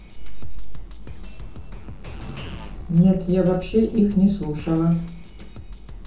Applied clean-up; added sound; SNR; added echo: none; Drum kit; 14 dB; reverberation time 0.6 s.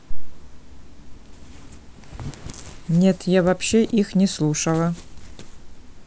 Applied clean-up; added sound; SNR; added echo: none; none; none; none.